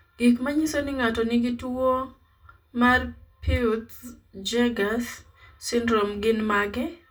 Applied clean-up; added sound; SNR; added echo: none; none; none; reverberation time 0.2 s.